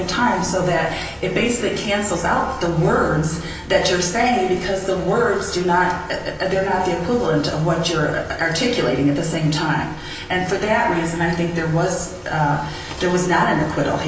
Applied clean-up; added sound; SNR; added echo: none; none; none; reverberation time 0.3 s.